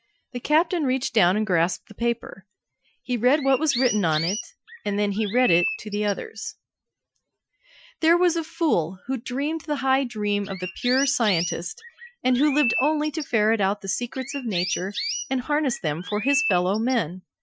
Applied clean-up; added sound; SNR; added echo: classical method Wiener filter.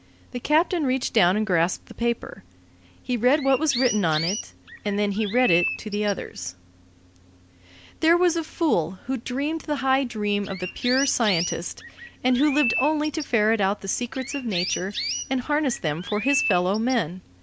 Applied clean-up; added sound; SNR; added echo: none; Chirp, tweet; 7 dB; none.